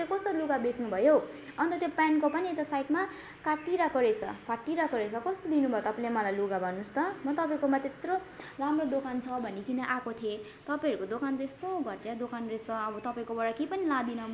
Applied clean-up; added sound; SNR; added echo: none; none; none; none.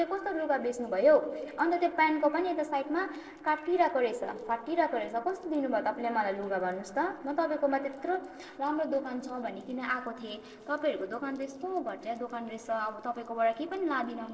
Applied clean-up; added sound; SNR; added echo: neural separator model SepFormer DNS4.